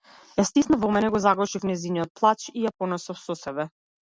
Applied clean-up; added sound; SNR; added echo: none; none; none; none.